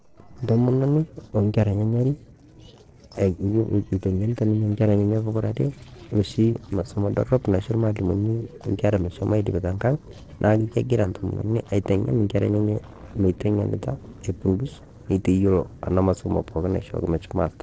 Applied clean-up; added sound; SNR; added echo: neural separator model SepFormer DNS4.